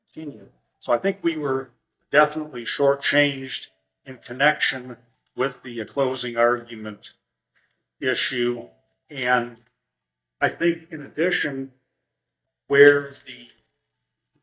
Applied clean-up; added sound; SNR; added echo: neural mask model DeepFilterNet 3.